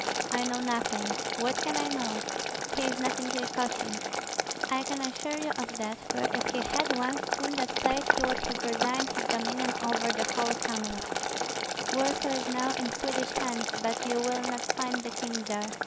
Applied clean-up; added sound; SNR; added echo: none; Boiling; -1 dB; none.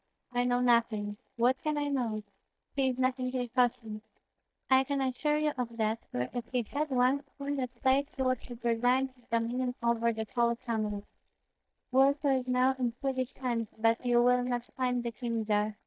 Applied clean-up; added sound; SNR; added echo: neural mask model DeepFilterNet 3.